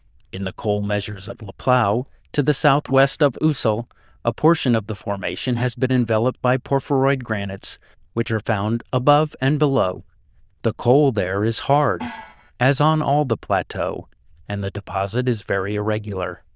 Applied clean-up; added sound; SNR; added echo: neural diffusion model UNIVERSE++.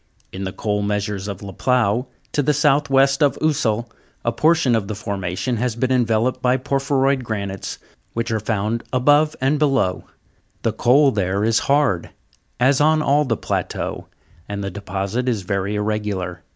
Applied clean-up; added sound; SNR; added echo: none; none; none; none.